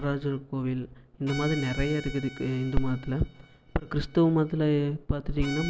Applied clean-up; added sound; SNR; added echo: none; Bowed string instrument; 17 dB; none.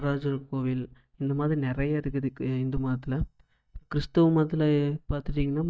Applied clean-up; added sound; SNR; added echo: neural mask model DeepFilterNet 3.